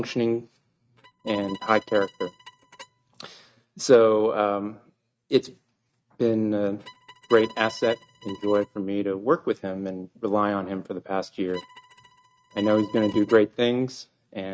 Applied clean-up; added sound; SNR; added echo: neural mask model RNNoise.